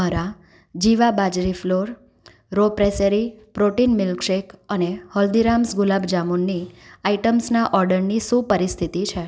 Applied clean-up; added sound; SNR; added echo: none; none; none; none.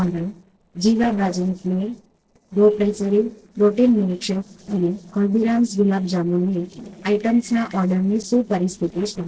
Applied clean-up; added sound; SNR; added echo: neural separator model SepFormer DNS4.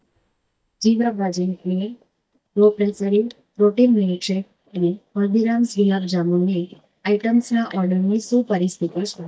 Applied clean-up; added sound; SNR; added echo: neural mask model DeepFilterNet 3.